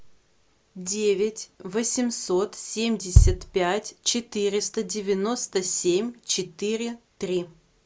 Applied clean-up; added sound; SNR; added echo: none; Bass drum; -4 dB; none.